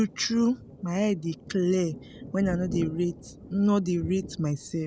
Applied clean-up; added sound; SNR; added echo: none; Thunder; 14 dB; none.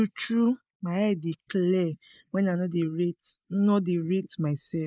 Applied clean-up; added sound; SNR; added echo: neural mask model Resemble Enhance denoiser.